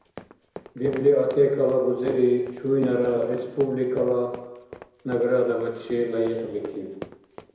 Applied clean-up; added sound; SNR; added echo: none; Run; 19 dB; reverberation time 1.0 s.